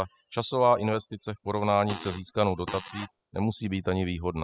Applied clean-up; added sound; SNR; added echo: classical method spectral subtraction.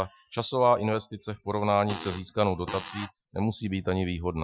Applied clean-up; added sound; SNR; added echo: classical method Wiener filter.